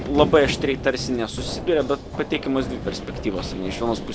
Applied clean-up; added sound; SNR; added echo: none; Run; 7 dB; none.